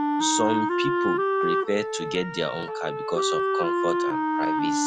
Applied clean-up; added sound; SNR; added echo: none; Wind instrument, woodwind instrument; -5 dB; none.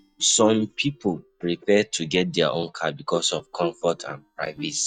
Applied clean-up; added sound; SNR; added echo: neural mask model DeepFilterNet 3.